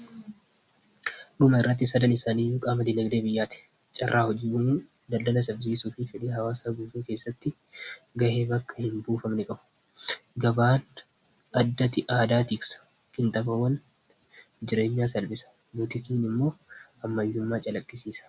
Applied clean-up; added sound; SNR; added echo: none; none; none; none.